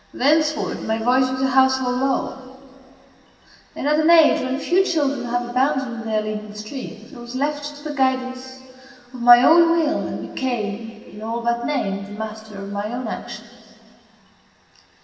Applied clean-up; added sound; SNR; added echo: none; none; none; reverberation time 2.6 s.